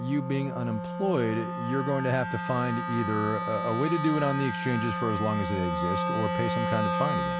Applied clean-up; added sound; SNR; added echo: none; Wind instrument, woodwind instrument; 2 dB; none.